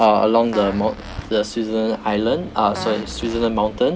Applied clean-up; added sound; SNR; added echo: none; Fart + Accelerating, revving, vroom; 15 dB; none.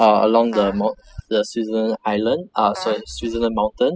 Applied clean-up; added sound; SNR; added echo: classical method spectral subtraction.